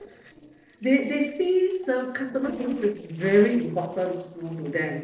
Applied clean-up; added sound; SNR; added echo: neural separator model SepFormer DNS4.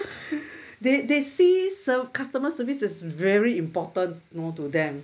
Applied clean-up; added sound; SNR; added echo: none; none; none; none.